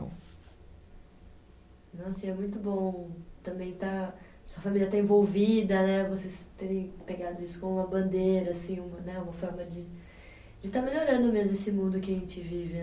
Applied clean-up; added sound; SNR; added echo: none; none; none; none.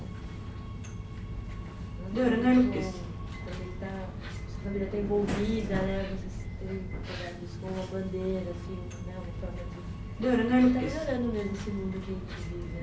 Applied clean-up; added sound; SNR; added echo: none; Subway, metro, underground; -4 dB; none.